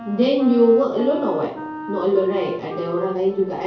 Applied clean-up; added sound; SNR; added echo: none; Wind instrument, woodwind instrument; 12 dB; reverberation time 2.4 s.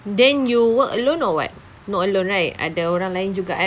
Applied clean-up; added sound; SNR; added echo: none; none; none; none.